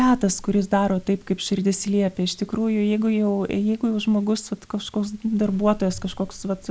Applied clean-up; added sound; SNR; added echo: none; none; none; none.